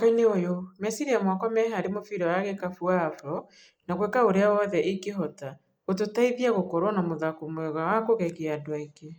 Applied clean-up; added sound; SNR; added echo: neural mask model Resemble Enhance denoiser.